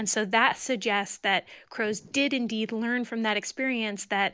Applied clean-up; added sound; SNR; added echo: none; none; none; none.